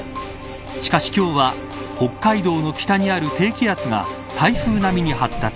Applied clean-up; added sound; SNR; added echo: none; none; none; none.